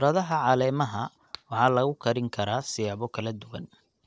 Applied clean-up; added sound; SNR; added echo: neural separator model SepFormer DNS4.